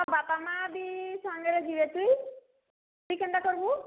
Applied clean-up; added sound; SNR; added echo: none; none; none; none.